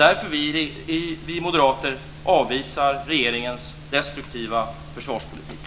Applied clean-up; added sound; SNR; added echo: none; none; none; reverberation time 0.7 s.